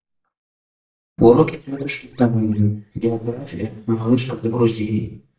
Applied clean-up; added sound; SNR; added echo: neural mask model DeepFilterNet 3.